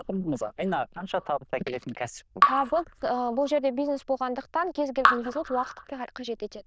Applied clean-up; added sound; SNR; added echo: neural diffusion model UNIVERSE++.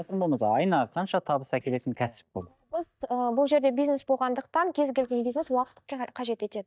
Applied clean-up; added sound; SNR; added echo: neural mask model DeepFilterNet 3.